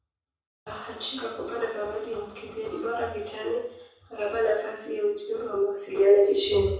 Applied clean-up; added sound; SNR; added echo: none; none; none; reverberation time 0.7 s.